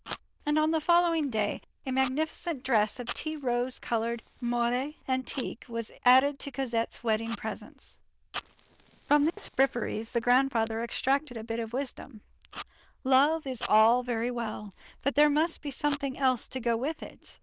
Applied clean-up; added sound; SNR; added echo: neural diffusion model UNIVERSE++.